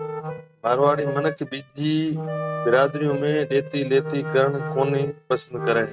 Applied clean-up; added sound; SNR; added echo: neural mask model RNNoise.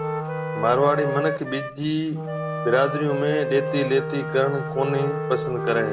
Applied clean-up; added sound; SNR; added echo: none; Wind instrument, woodwind instrument + Wind instrument, woodwind instrument; 4 dB; none.